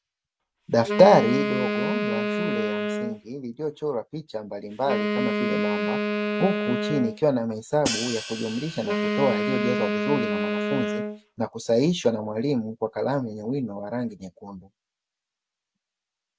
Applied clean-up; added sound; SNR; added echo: none; Hi-hat + Wind instrument, woodwind instrument; 1 dB; none.